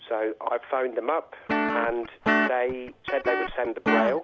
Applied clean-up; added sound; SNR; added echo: none; Guitar; -1 dB; none.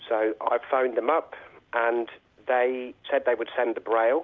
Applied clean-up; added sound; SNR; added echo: none; none; none; none.